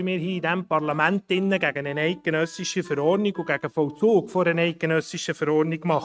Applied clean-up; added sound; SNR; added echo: neural mask model RNNoise.